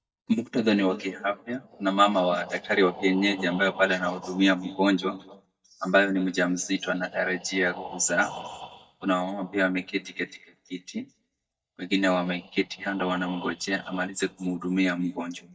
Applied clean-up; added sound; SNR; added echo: neural mask model DeepFilterNet 3.